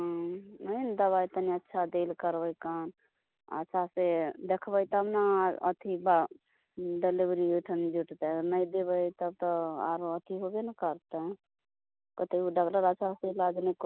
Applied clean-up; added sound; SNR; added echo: none; none; none; none.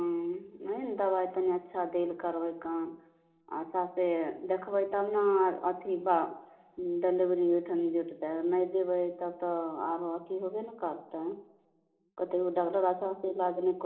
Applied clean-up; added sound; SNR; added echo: none; none; none; reverberation time 1.2 s.